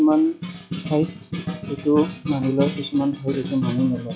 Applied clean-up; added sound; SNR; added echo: classical method log-MMSE.